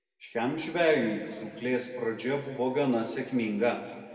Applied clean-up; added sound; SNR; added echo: none; none; none; reverberation time 1.9 s.